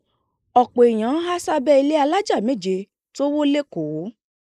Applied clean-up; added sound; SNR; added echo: neural mask model Resemble Enhance denoiser.